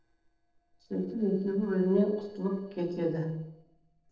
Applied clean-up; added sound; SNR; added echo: neural separator model SepFormer DNS4.